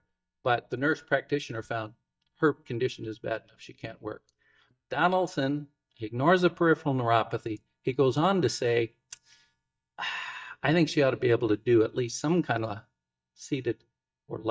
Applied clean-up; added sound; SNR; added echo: neural mask model DeepFilterNet 3.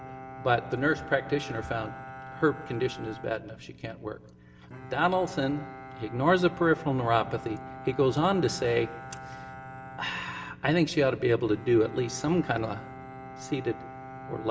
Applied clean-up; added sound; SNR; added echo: none; Bowed string instrument; 15 dB; reverberation time 1.1 s.